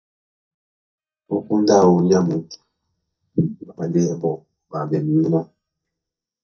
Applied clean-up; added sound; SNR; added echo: neural mask model DeepFilterNet 3.